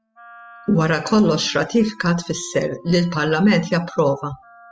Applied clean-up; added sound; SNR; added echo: classical method spectral subtraction.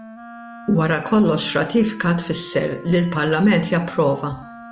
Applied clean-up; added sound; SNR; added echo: none; Wind instrument, woodwind instrument; 18 dB; none.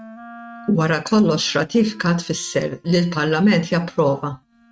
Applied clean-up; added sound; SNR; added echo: neural mask model RNNoise.